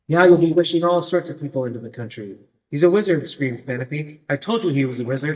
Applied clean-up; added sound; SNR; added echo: neural mask model DeepFilterNet 3.